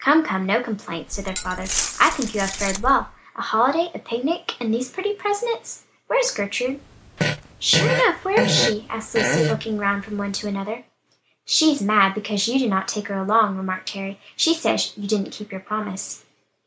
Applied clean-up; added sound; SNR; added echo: none; Glass + Fart; 3 dB; none.